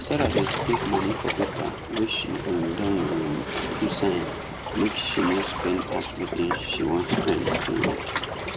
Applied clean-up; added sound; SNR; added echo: none; Waves, surf; 1 dB; none.